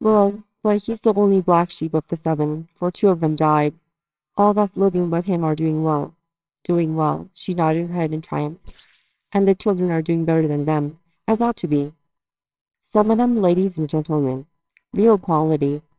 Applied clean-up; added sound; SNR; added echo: neural separator model SepFormer WHAMR!.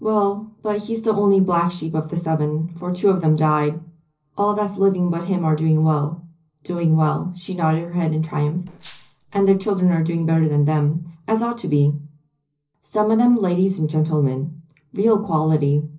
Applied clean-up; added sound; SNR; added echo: neural separator model SepFormer DNS4.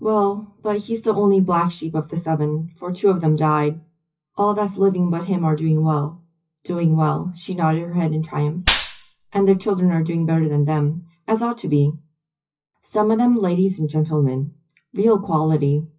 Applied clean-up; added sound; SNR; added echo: classical method WPE with log-MMSE.